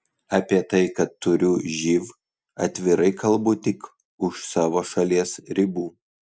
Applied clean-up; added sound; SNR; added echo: none; none; none; none.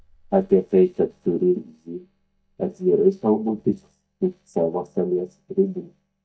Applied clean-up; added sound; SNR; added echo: neural mask model DeepFilterNet 3.